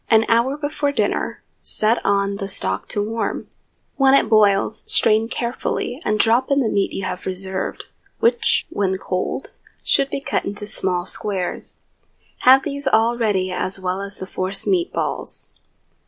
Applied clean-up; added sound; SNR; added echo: none; none; none; none.